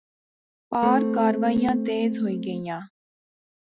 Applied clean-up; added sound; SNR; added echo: none; Electric guitar / Strum; -1 dB; none.